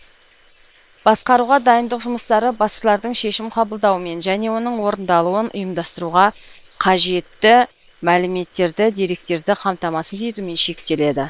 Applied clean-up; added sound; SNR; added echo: neural separator model SepFormer WHAM!.